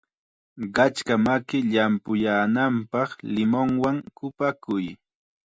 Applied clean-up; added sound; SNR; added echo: none; none; none; none.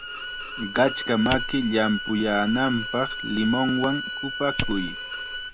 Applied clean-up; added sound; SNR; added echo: none; Fire + Bowed string instrument; 5 dB; none.